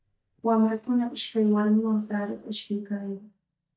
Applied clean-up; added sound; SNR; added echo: neural mask model DeepFilterNet 3.